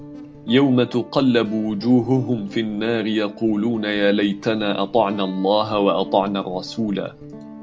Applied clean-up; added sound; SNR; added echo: none; Guitar; 17 dB; none.